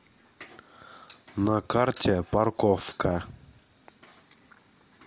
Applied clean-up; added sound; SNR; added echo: none; none; none; none.